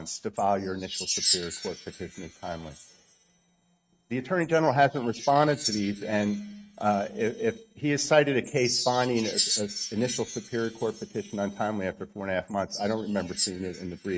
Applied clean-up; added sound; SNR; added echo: neural mask model RNNoise.